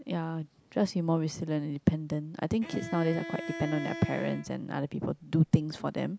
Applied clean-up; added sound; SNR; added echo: none; Bowed string instrument; 12 dB; none.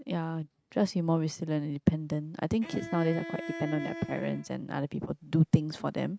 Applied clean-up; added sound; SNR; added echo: neural mask model RNNoise.